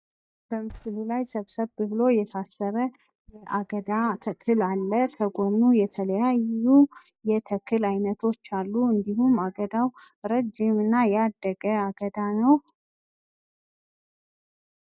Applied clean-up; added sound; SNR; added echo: neural mask model DeepFilterNet 3.